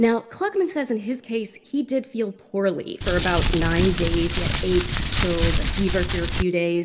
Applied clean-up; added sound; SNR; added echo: none; Crumpling, crinkling; -2 dB; reverberation time 1.3 s.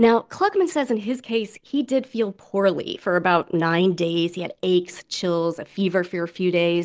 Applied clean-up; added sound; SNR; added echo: none; none; none; none.